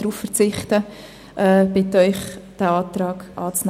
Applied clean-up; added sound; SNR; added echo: none; none; none; none.